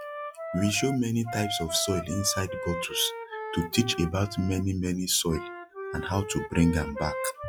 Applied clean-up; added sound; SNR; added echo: classical method log-MMSE.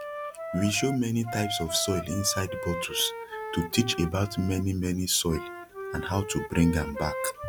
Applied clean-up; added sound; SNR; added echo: none; Wind instrument, woodwind instrument; 8 dB; none.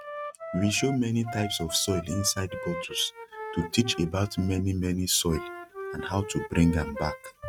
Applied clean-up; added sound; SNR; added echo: neural mask model RNNoise.